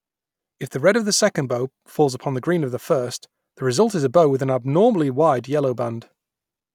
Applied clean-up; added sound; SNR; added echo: none; none; none; none.